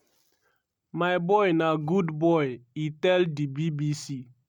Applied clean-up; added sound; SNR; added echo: none; none; none; none.